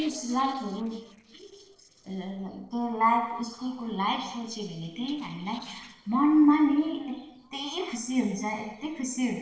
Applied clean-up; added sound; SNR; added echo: neural separator model SepFormer DNS4.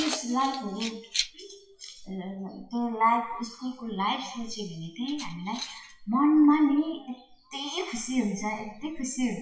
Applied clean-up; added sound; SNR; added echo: classical method WPE with log-MMSE.